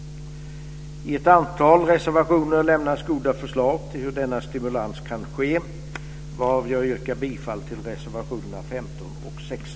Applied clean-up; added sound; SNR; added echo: none; none; none; none.